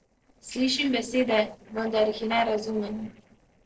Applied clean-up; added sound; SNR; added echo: neural separator model SepFormer DNS4.